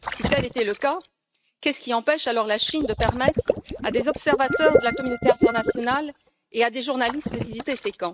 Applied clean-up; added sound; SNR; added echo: neural mask model RNNoise.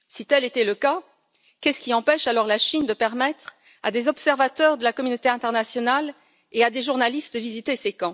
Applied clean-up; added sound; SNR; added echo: none; none; none; none.